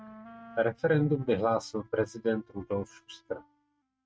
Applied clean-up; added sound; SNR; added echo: neural mask model RNNoise.